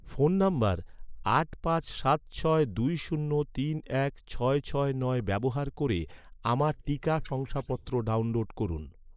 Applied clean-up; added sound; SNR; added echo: neural mask model Resemble Enhance denoiser.